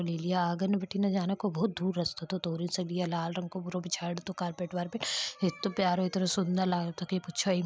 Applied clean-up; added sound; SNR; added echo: none; none; none; none.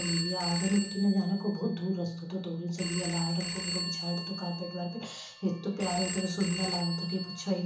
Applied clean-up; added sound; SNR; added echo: none; Telephone; 6 dB; reverberation time 0.8 s.